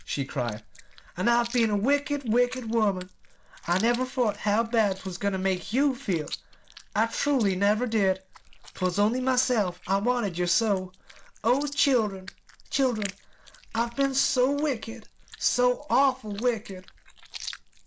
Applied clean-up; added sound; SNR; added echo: none; Chewing, mastication; 18 dB; none.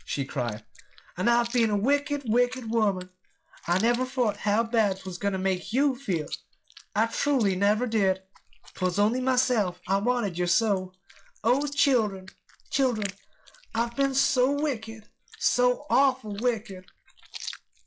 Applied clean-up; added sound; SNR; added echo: classical method log-MMSE.